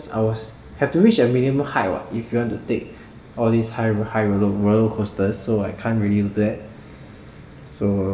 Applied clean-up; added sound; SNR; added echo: none; none; none; reverberation time 1.6 s.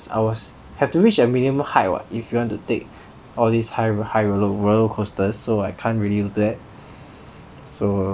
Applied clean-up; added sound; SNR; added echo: none; none; none; none.